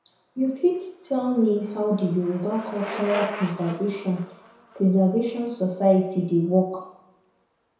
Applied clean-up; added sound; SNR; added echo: none; Bicycle; 16 dB; reverberation time 0.7 s.